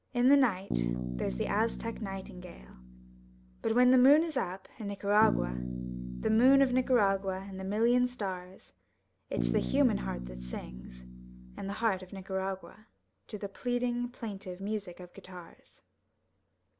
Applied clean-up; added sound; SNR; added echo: none; Bass guitar; 7 dB; none.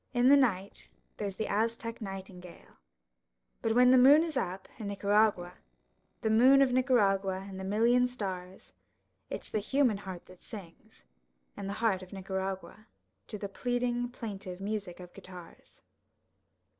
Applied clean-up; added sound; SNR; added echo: neural separator model SepFormer DNS4.